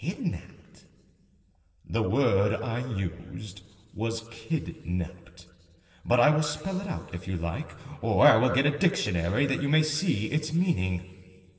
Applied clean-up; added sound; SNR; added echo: none; none; none; reverberation time 2.0 s.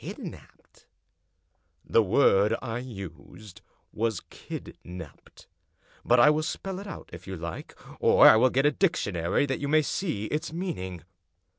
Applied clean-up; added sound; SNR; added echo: none; none; none; none.